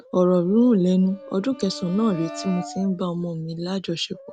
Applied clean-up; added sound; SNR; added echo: none; Brass instrument + Bowed string instrument; 18 dB; none.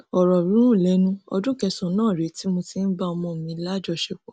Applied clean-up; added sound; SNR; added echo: none; none; none; none.